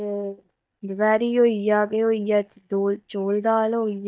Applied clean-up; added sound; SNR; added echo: neural mask model DeepFilterNet 3.